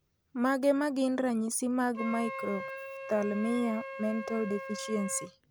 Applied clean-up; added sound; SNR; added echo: none; Wind instrument, woodwind instrument; 11 dB; none.